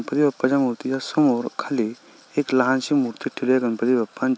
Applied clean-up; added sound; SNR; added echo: none; none; none; none.